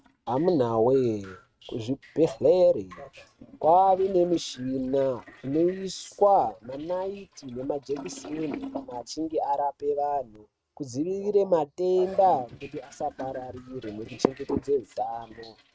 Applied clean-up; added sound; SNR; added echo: neural mask model RNNoise.